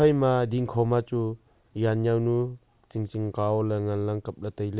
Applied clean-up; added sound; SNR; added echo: none; none; none; none.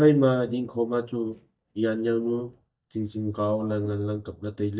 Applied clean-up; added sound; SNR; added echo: neural mask model DeepFilterNet 3.